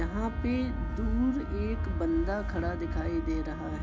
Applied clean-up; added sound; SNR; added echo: none; Trumpet; 17 dB; none.